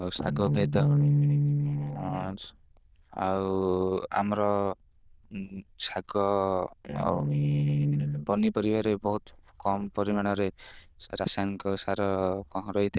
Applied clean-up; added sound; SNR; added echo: neural diffusion model UNIVERSE++.